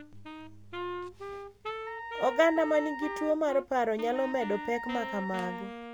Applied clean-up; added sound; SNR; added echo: none; Wind instrument, woodwind instrument + Wind instrument, woodwind instrument; 8 dB; none.